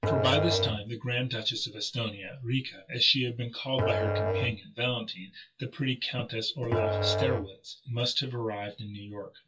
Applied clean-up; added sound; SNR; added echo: classical method WPE with log-MMSE.